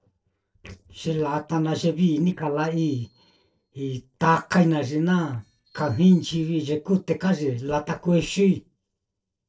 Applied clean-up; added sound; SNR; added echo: neural separator model SepFormer DNS4.